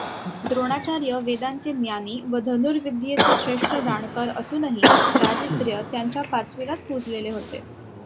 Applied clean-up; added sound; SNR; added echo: none; Cough; -1 dB; none.